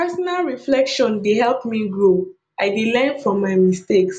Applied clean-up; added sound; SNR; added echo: none; none; none; none.